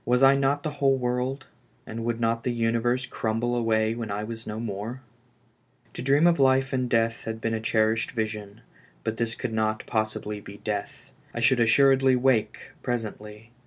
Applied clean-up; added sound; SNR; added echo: none; none; none; none.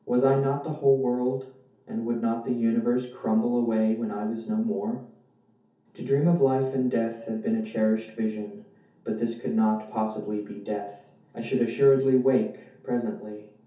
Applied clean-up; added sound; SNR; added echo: none; none; none; reverberation time 0.5 s.